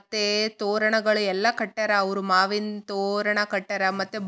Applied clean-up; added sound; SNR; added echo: none; none; none; none.